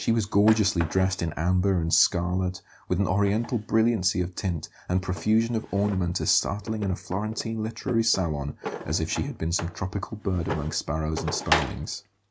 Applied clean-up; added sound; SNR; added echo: none; Drawer open or close; 12 dB; none.